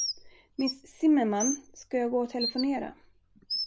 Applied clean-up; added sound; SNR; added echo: none; Bird; 8 dB; none.